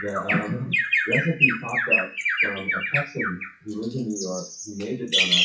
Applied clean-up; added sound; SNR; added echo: classical method WPE with log-MMSE.